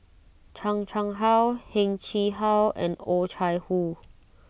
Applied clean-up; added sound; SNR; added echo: none; none; none; none.